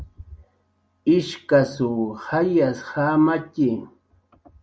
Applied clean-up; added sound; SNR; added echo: none; none; none; none.